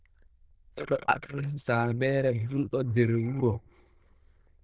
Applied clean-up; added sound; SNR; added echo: neural diffusion model UNIVERSE++.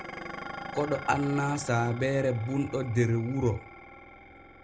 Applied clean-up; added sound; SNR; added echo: none; Dishes, pots, and pans; 13 dB; none.